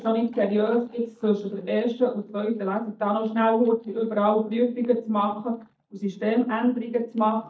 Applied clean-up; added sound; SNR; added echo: neural mask model DeepFilterNet 3.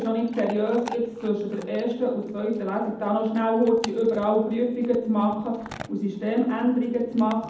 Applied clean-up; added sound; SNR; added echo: none; Chewing, mastication / Dog; 19 dB; reverberation time 0.8 s.